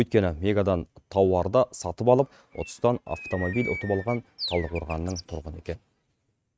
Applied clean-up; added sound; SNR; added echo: neural mask model RNNoise.